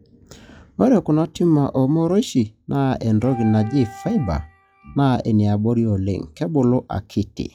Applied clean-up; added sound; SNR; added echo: classical method log-MMSE.